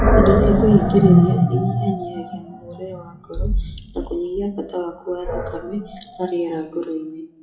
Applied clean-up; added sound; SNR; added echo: classical method WPE with log-MMSE.